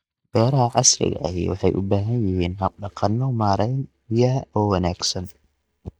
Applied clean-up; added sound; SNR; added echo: neural mask model DeepFilterNet 3.